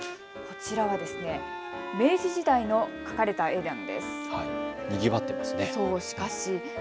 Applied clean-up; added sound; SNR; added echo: none; Bowed string instrument; 8 dB; none.